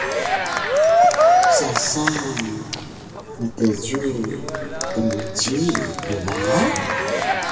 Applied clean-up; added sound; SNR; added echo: none; Cheering; -4 dB; reverberation time 2.3 s.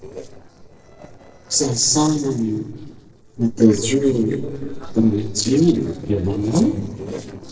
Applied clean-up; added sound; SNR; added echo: neural separator model SepFormer DNS4.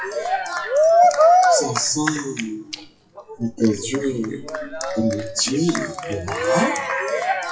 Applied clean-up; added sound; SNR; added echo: classical method WPE with log-MMSE.